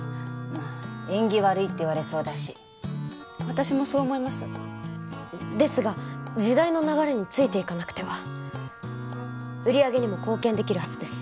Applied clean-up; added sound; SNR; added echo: none; Wind instrument, woodwind instrument; 19 dB; none.